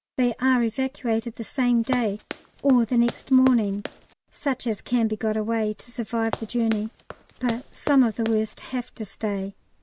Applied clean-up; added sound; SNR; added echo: none; Run; 12 dB; none.